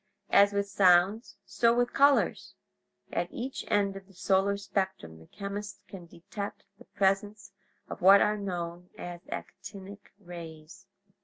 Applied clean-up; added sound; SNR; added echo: none; none; none; none.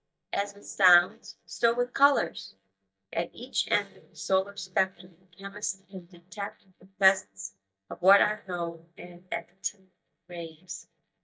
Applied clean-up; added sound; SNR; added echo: neural mask model DeepFilterNet 3.